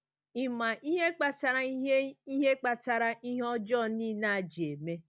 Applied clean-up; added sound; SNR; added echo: none; none; none; none.